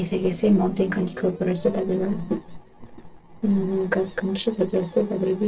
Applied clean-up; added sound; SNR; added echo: neural separator model SepFormer DNS4.